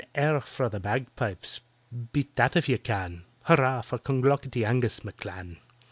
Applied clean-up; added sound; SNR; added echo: none; none; none; none.